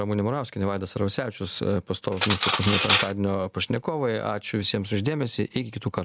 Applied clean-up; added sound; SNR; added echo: none; Cutlery, silverware; -3 dB; none.